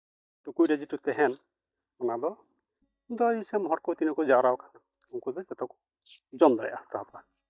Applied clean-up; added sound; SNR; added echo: neural mask model DeepFilterNet 3.